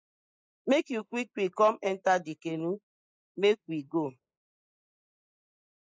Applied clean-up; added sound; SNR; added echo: neural mask model Resemble Enhance denoiser.